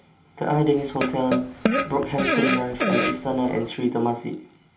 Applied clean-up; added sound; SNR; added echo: none; Fart; 1 dB; reverberation time 0.2 s.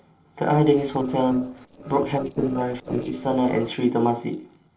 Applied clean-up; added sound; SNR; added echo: neural separator model SepFormer DNS4.